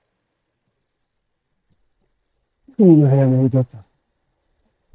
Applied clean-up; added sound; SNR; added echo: neural mask model DeepFilterNet 3.